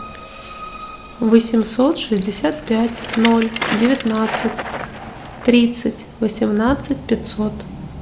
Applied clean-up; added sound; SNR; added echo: none; Bicycle; 12 dB; none.